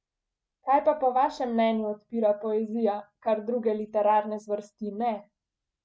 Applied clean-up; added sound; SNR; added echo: none; none; none; none.